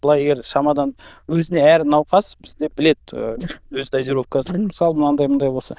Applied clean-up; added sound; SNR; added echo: neural diffusion model UNIVERSE++.